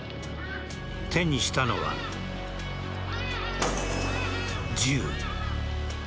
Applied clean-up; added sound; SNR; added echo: none; Thunderstorm; 11 dB; none.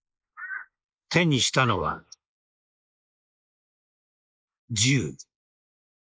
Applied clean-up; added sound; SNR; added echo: neural mask model Resemble Enhance denoiser.